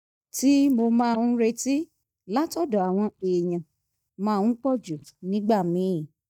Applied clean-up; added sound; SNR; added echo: neural mask model DeepFilterNet 3.